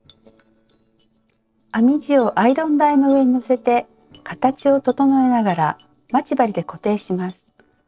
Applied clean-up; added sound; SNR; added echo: neural separator model SepFormer DNS4.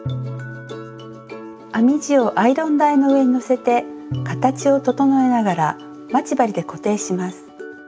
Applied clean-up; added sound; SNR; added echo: none; Bowed string instrument; 16 dB; none.